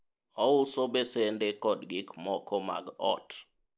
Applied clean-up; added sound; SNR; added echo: neural mask model Resemble Enhance denoiser.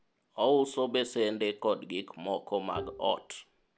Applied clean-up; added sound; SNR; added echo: none; Bowed string instrument; 13 dB; none.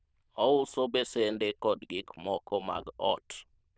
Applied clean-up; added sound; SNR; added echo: neural diffusion model UNIVERSE++.